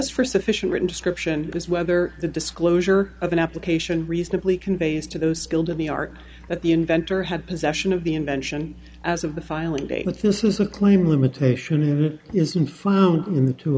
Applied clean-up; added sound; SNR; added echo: none; none; none; none.